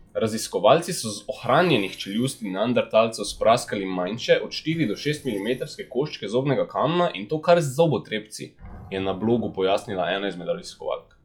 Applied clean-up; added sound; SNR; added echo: classical method log-MMSE.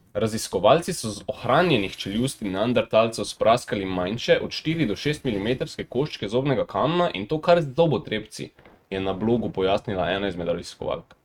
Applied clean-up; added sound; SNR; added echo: neural mask model RNNoise.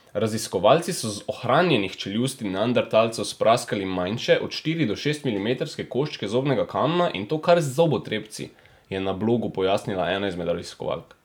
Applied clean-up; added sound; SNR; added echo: none; none; none; none.